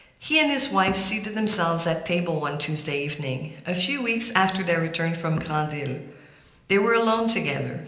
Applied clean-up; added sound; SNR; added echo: none; none; none; reverberation time 0.9 s.